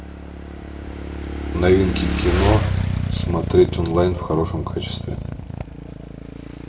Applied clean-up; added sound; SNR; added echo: none; Motorcycle / Engine; 2 dB; reverberation time 1.1 s.